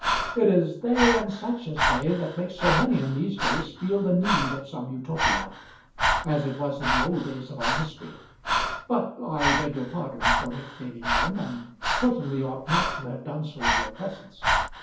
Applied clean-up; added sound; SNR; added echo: none; Breathing; 0 dB; reverberation time 0.6 s.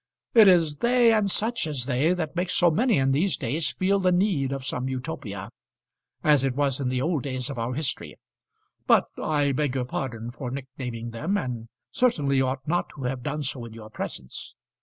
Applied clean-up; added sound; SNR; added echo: none; none; none; none.